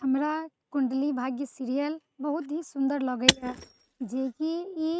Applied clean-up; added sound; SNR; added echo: neural mask model RNNoise.